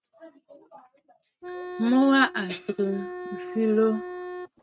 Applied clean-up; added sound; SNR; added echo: neural mask model RNNoise.